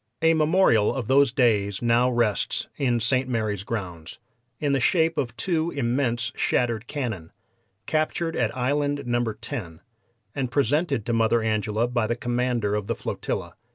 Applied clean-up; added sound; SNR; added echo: none; none; none; none.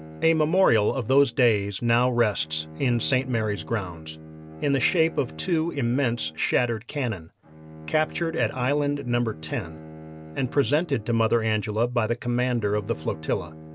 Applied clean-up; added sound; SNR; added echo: none; Bowed string instrument; 17 dB; none.